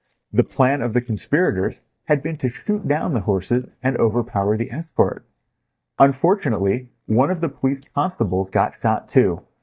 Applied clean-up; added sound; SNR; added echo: neural mask model DeepFilterNet 3.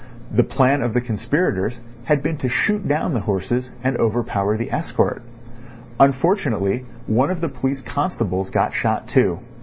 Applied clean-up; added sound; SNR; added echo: none; none; none; none.